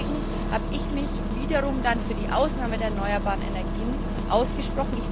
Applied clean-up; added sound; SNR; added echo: none; Engine starting; -1 dB; none.